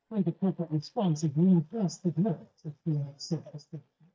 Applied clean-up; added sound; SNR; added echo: neural mask model DeepFilterNet 3.